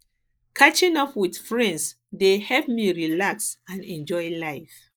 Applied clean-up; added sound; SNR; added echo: neural mask model Resemble Enhance denoiser.